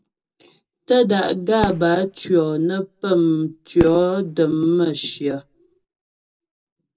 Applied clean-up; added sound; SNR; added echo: none; Fireworks; 14 dB; reverberation time 0.2 s.